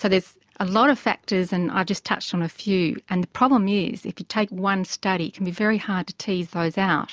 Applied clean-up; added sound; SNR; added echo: none; none; none; none.